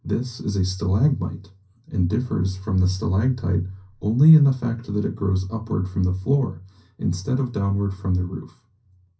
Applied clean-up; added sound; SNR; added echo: none; none; none; reverberation time 0.3 s.